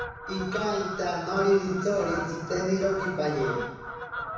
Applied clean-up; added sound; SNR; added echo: none; Fowl; 8 dB; reverberation time 1.1 s.